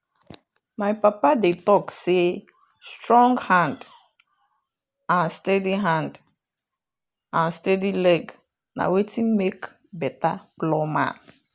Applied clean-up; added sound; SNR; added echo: none; none; none; none.